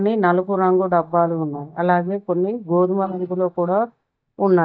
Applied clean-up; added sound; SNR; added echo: neural mask model DeepFilterNet 3.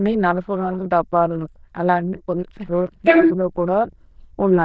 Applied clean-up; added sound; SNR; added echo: neural diffusion model UNIVERSE++.